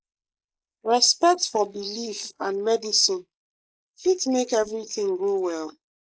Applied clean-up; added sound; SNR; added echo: neural mask model Resemble Enhance denoiser.